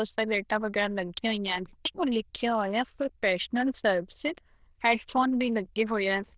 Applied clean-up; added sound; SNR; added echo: neural diffusion model UNIVERSE++.